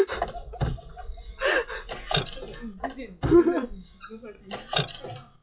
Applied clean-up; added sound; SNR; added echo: classical method WPE with log-MMSE.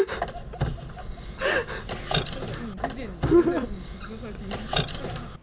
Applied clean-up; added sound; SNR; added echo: none; Squeak; 3 dB; reverberation time 0.2 s.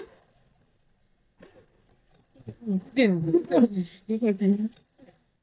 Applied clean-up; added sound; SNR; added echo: neural mask model DeepFilterNet 3.